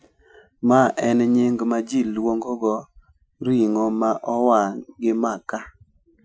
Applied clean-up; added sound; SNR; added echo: classical method Wiener filter.